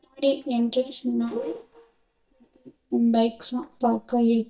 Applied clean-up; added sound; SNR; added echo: neural mask model DeepFilterNet 3.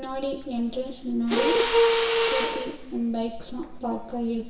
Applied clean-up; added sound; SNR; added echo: none; Mechanisms; -4 dB; reverberation time 0.9 s.